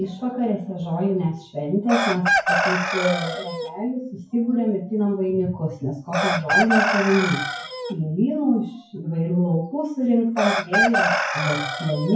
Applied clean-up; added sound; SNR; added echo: classical method WPE with log-MMSE.